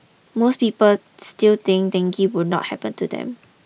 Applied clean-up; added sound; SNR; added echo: none; none; none; none.